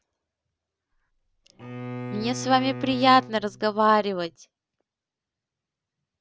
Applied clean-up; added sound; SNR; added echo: none; Bowed string instrument; 10 dB; none.